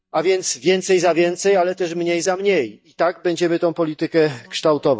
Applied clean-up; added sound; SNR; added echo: neural mask model DeepFilterNet 3.